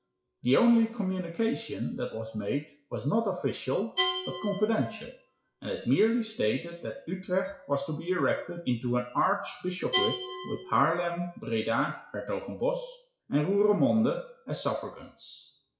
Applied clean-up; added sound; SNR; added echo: classical method WPE with log-MMSE.